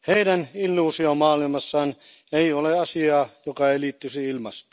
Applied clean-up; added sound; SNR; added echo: none; none; none; none.